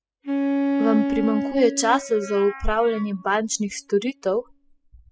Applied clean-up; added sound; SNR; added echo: classical method spectral subtraction.